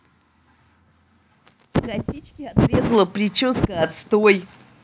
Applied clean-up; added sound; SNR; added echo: none; none; none; none.